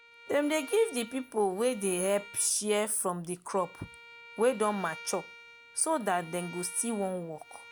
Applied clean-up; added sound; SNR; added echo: none; Bowed string instrument; 18 dB; none.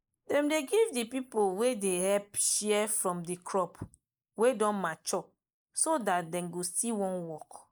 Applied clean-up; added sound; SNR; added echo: neural mask model Resemble Enhance denoiser.